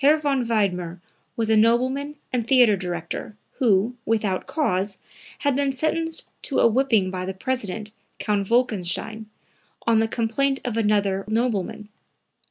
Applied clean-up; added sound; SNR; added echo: none; none; none; none.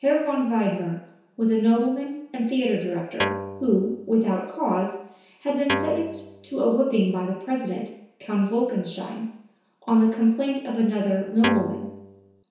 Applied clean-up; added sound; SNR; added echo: none; Guitar; 6 dB; reverberation time 0.7 s.